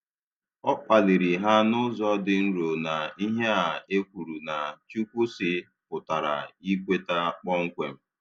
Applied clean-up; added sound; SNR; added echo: none; none; none; none.